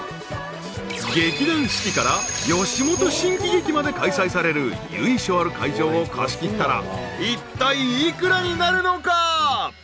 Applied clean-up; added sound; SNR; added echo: none; none; none; none.